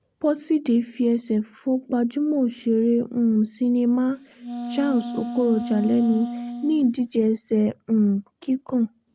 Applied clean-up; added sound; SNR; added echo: none; Wind instrument, woodwind instrument; 9 dB; none.